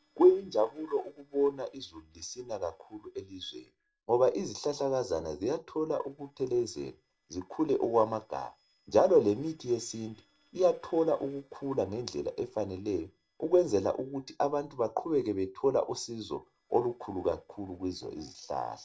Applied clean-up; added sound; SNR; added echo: neural separator model SepFormer DNS4.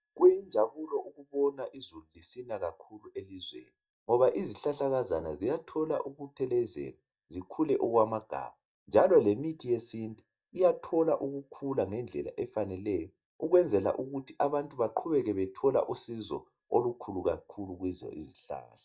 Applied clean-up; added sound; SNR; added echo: neural mask model DeepFilterNet 3.